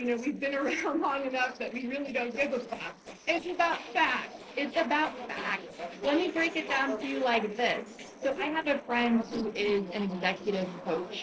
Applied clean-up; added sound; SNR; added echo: neural separator model SepFormer DNS4.